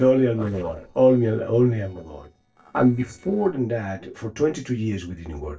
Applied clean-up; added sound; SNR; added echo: neural separator model SepFormer DNS4.